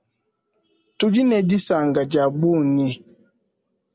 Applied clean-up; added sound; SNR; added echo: none; none; none; none.